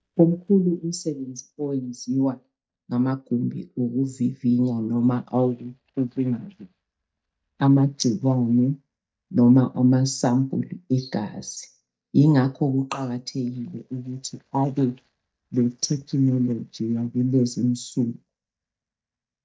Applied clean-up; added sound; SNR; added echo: neural mask model DeepFilterNet 3.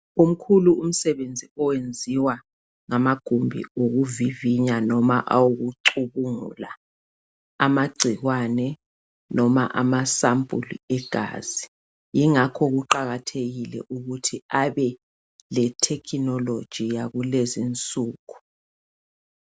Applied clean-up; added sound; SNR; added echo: none; none; none; none.